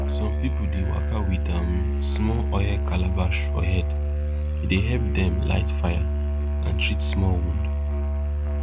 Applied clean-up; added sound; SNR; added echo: none; Musical instrument; -2 dB; none.